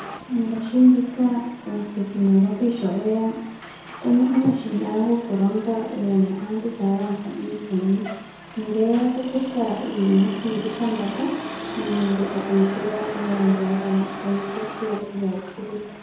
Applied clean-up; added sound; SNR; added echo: none; Motor vehicle (road); 13 dB; reverberation time 0.9 s.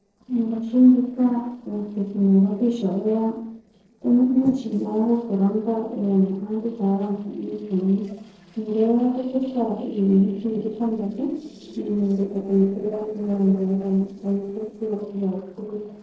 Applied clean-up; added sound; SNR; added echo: neural separator model SepFormer DNS4.